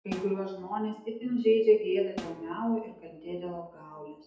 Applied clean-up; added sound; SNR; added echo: none; Snare drum; 17 dB; reverberation time 2.1 s.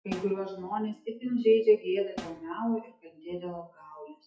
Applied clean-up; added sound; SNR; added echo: classical method WPE with log-MMSE.